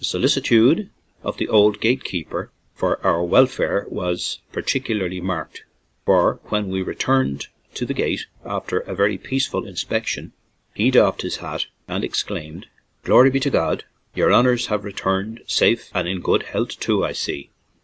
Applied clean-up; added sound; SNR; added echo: none; none; none; none.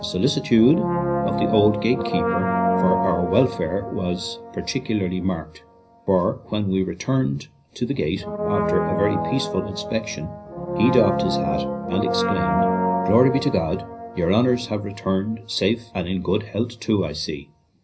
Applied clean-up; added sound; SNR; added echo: none; Brass instrument; 3 dB; reverberation time 0.4 s.